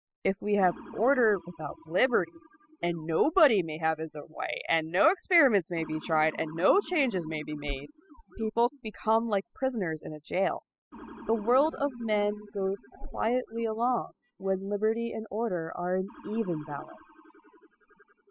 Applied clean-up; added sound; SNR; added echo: classical method spectral subtraction.